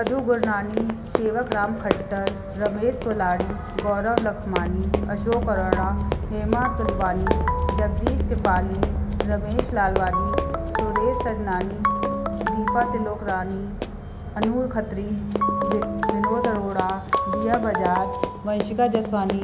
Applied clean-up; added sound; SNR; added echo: none; Run; 8 dB; none.